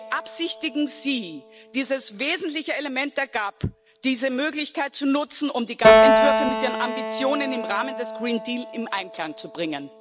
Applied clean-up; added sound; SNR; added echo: none; Keyboard (musical); -2 dB; none.